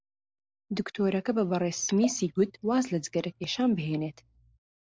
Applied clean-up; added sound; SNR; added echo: neural mask model Resemble Enhance denoiser.